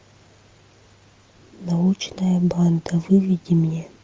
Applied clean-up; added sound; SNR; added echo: none; none; none; none.